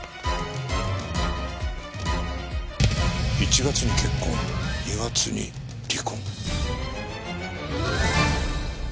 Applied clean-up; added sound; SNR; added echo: none; none; none; none.